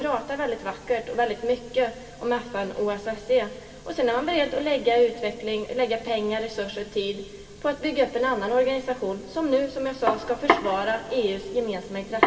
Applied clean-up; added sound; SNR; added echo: none; none; none; reverberation time 1.7 s.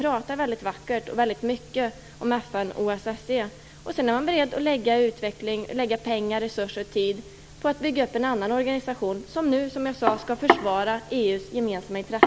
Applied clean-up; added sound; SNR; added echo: none; none; none; none.